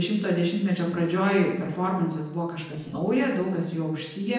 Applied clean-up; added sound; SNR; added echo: neural separator model SepFormer DNS4.